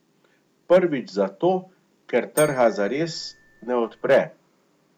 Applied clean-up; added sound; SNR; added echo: none; Marimba, xylophone; 17 dB; none.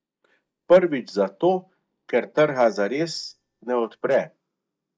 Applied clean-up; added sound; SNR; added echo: neural mask model DeepFilterNet 3.